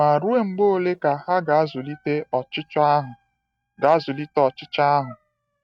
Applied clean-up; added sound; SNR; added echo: neural mask model RNNoise.